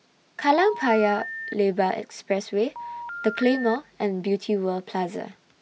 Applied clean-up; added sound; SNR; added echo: none; Telephone; 11 dB; none.